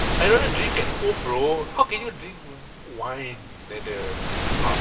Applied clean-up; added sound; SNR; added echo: none; Waves, surf; 1 dB; reverberation time 2.8 s.